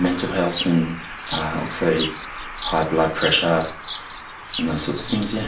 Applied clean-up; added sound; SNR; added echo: none; Bird vocalization, bird call, bird song; 7 dB; reverberation time 0.4 s.